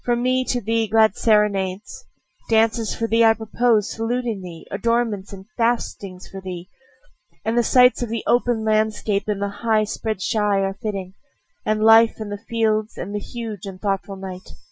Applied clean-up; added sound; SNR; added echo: classical method Wiener filter.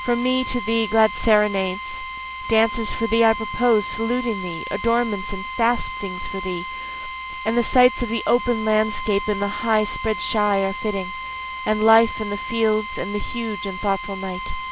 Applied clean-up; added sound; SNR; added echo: none; Drill; 8 dB; none.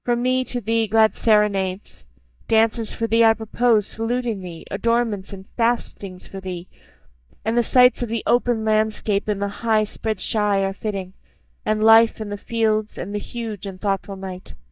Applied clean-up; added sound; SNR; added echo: neural mask model DeepFilterNet 3.